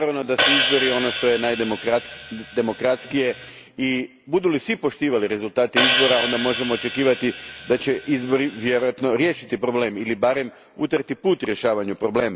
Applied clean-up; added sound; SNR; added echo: none; Hi-hat; 0 dB; none.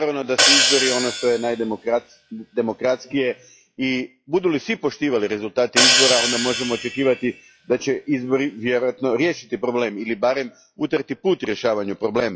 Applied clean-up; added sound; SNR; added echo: classical method log-MMSE.